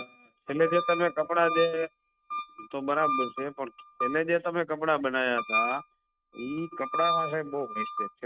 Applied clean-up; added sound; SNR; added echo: neural mask model RNNoise.